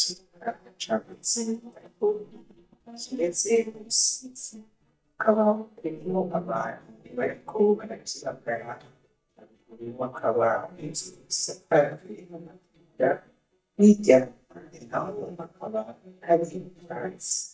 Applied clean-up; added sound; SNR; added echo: neural mask model DeepFilterNet 3.